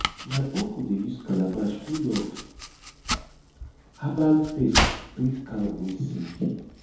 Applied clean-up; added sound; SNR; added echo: none; Domestic sounds, home sounds; 5 dB; reverberation time 1.9 s.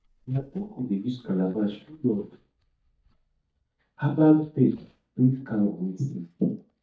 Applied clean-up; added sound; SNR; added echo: neural mask model DeepFilterNet 3.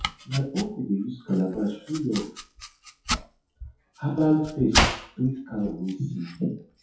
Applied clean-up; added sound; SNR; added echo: classical method WPE with log-MMSE.